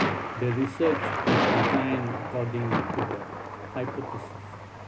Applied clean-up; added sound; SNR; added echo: none; Thunder; -2 dB; none.